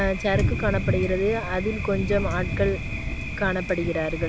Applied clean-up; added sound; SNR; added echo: none; Thunder; 2 dB; none.